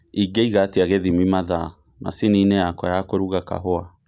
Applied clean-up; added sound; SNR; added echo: none; none; none; none.